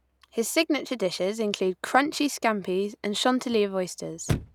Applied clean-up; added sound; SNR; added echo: none; Chirp, tweet / Slam / Car; 13 dB; none.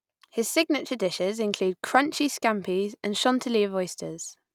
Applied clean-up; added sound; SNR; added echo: none; none; none; none.